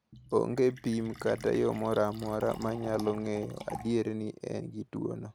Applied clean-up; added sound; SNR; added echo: none; Fill (with liquid); 16 dB; none.